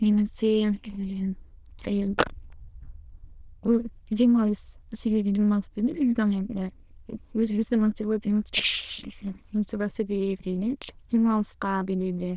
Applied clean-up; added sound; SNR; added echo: neural diffusion model UNIVERSE++.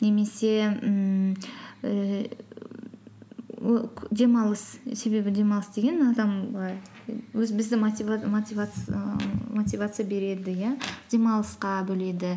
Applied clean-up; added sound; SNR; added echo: none; none; none; none.